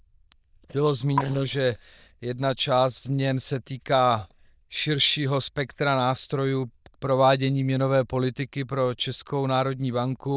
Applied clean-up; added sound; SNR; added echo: neural diffusion model UNIVERSE++.